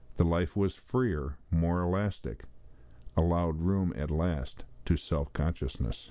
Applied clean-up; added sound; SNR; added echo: none; none; none; none.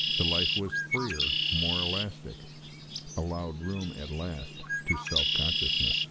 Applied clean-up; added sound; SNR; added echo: none; Bird; -4 dB; none.